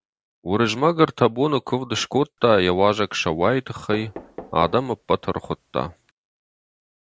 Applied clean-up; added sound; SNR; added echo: none; Knock; 20 dB; none.